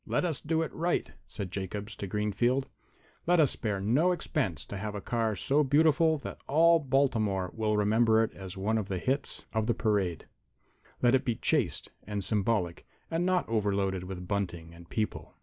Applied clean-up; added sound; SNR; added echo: none; none; none; none.